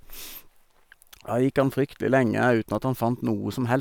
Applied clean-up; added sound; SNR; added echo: none; none; none; none.